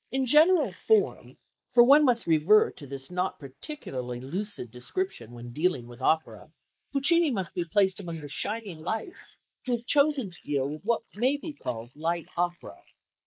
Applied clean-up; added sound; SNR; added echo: neural mask model Resemble Enhance denoiser.